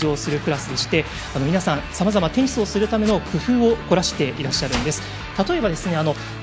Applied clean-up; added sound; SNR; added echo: none; Domestic sounds, home sounds; 18 dB; none.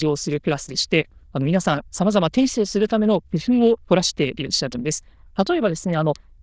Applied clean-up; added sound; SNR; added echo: neural diffusion model UNIVERSE++.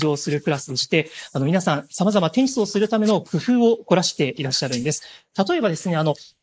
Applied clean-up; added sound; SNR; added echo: neural mask model Resemble Enhance denoiser.